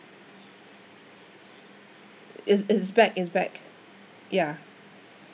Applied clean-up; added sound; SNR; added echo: none; none; none; none.